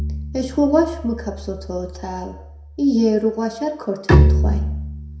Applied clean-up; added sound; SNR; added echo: none; Bowed string instrument; -1 dB; reverberation time 0.6 s.